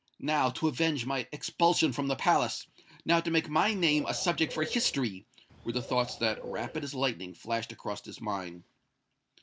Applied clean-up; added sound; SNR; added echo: none; Bird; 14 dB; none.